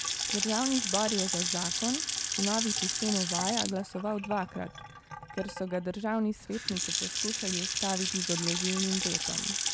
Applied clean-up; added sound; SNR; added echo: none; Sink (filling or washing) / Water tap, faucet / Splash, splatter; 0 dB; none.